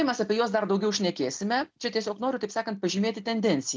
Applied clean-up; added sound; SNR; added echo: none; none; none; none.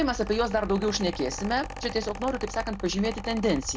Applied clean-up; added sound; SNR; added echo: none; Mechanical fan; 10 dB; none.